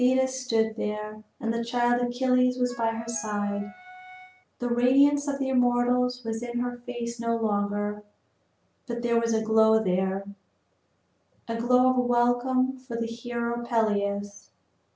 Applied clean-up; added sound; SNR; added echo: none; Wind instrument, woodwind instrument; 18 dB; none.